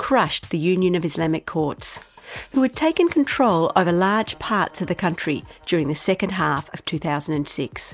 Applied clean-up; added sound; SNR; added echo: none; none; none; none.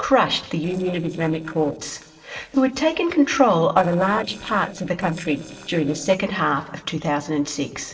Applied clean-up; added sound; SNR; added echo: neural separator model SepFormer DNS4.